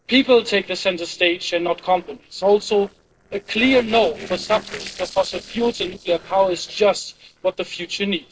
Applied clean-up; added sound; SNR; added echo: neural separator model SepFormer DNS4.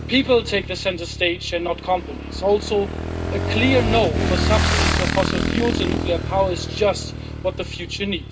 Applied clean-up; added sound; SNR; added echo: none; Motorcycle / Engine; 1 dB; reverberation time 0.2 s.